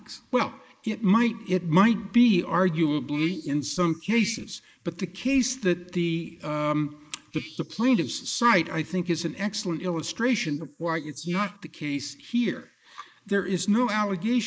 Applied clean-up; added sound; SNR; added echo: neural mask model Resemble Enhance denoiser.